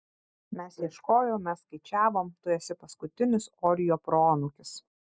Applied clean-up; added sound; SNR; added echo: neural mask model Resemble Enhance denoiser.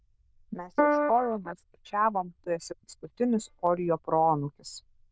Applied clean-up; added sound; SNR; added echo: neural diffusion model UNIVERSE++.